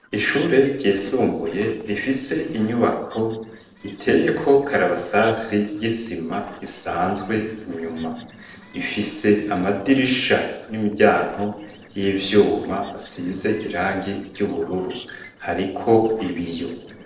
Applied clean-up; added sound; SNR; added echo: neural separator model SepFormer DNS4.